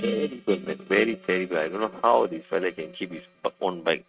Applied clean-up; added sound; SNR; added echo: neural mask model RNNoise.